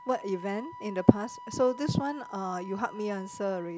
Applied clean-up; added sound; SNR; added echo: none; Wind instrument, woodwind instrument; 16 dB; none.